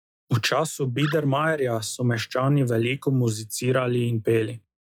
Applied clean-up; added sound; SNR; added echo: classical method log-MMSE.